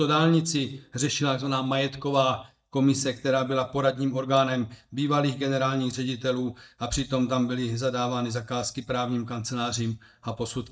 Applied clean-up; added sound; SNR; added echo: neural mask model DeepFilterNet 3.